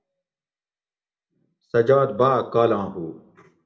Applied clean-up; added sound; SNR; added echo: none; none; none; reverberation time 0.4 s.